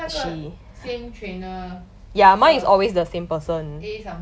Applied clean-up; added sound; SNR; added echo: none; none; none; none.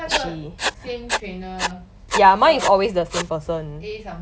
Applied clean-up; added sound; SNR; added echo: none; Writing; 8 dB; none.